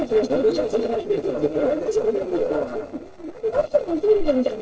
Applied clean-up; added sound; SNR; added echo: neural separator model SepFormer DNS4.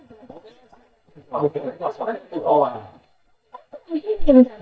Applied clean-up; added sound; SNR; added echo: neural mask model DeepFilterNet 3.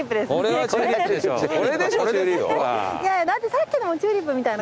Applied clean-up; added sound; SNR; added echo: none; none; none; none.